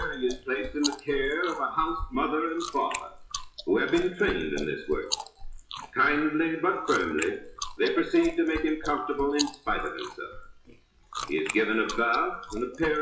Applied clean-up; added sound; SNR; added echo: classical method WPE with log-MMSE.